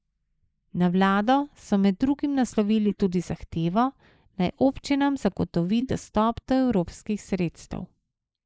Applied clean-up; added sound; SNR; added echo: neural mask model Resemble Enhance denoiser.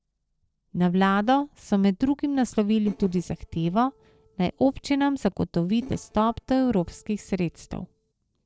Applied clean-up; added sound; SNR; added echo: neural separator model SepFormer DNS4.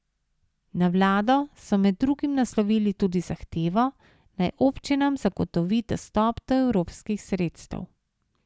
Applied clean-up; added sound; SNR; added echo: none; none; none; none.